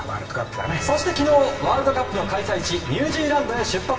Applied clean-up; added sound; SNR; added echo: none; Car passing by; 19 dB; reverberation time 0.9 s.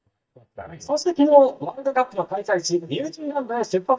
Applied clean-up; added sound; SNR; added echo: neural mask model DeepFilterNet 3.